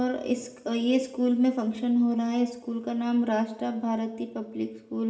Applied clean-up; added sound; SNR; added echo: none; none; none; reverberation time 1.4 s.